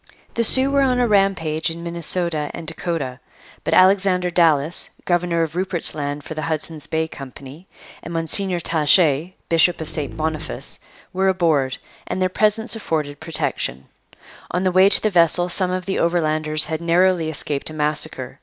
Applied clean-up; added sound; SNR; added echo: none; Dog; 12 dB; none.